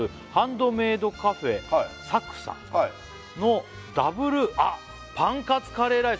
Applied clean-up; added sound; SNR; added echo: none; none; none; none.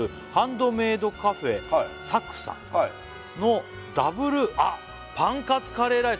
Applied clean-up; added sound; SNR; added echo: none; Organ; 20 dB; none.